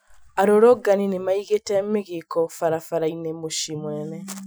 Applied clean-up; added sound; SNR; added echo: classical method Wiener filter.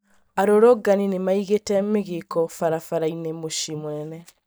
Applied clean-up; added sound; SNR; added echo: neural mask model DeepFilterNet 3.